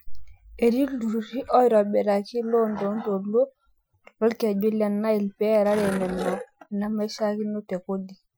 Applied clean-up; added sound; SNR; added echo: classical method Wiener filter.